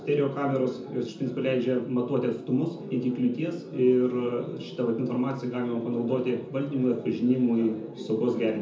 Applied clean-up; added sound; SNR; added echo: none; none; none; reverberation time 0.6 s.